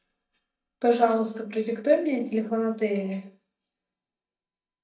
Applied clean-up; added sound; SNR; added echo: neural mask model DeepFilterNet 3.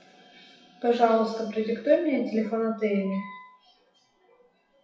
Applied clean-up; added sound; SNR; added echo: classical method WPE with log-MMSE.